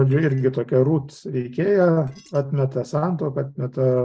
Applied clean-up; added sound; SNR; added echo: neural separator model SepFormer DNS4.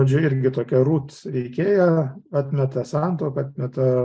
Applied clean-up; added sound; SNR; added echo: none; none; none; none.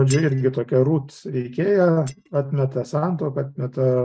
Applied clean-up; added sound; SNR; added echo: neural mask model RNNoise.